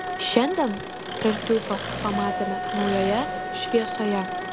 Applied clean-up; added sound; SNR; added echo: none; Engine + Wind instrument, woodwind instrument; 4 dB; none.